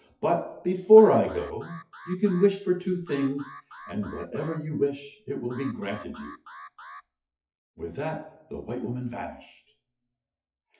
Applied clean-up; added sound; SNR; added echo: classical method WPE with log-MMSE.